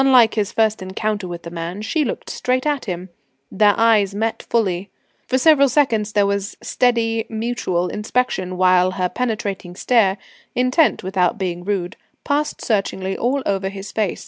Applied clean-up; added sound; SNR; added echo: none; none; none; none.